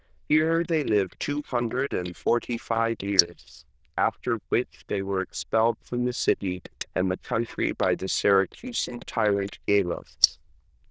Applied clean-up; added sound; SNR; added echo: neural diffusion model UNIVERSE++.